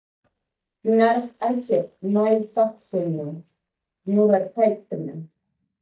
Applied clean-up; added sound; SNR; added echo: neural mask model DeepFilterNet 3.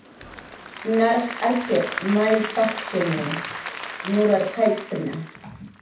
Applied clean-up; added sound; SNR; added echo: none; Applause / Crowd; 10 dB; reverberation time 0.7 s.